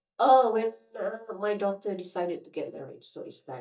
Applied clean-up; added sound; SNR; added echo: neural mask model DeepFilterNet 3.